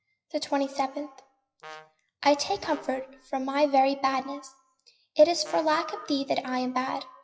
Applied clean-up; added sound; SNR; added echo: classical method WPE with log-MMSE.